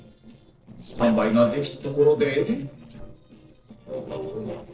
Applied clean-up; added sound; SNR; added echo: neural separator model SepFormer DNS4.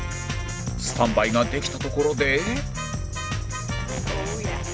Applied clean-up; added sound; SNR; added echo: none; none; none; none.